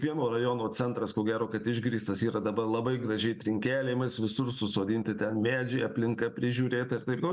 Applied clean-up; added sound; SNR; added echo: none; none; none; none.